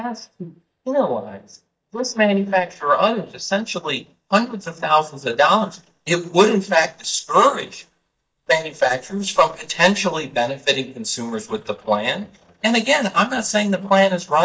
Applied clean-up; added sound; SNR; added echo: neural mask model DeepFilterNet 3.